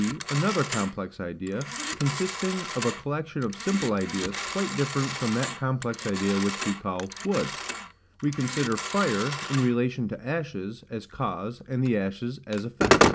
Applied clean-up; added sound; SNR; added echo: none; Telephone; 3 dB; none.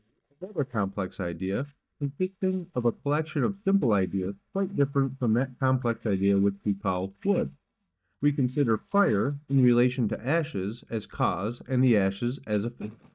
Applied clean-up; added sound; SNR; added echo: neural mask model DeepFilterNet 3.